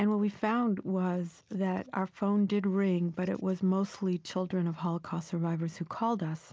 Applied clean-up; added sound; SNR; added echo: none; none; none; none.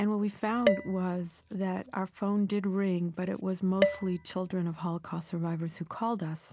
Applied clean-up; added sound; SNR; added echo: none; Dishes, pots, and pans; 5 dB; none.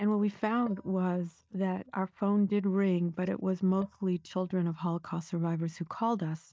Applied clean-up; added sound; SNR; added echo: neural mask model DeepFilterNet 3.